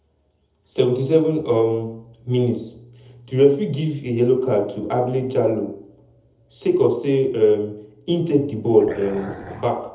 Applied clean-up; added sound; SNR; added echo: none; Dog; 13 dB; reverberation time 0.7 s.